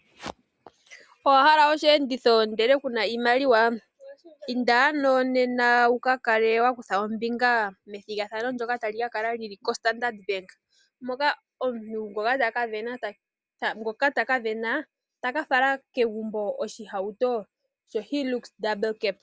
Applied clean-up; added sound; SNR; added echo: none; none; none; none.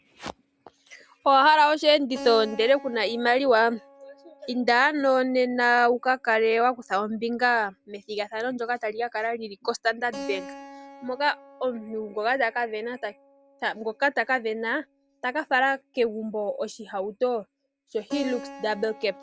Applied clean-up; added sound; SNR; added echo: none; Keyboard (musical); 20 dB; none.